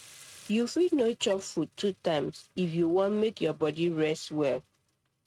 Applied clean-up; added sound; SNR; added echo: neural mask model RNNoise.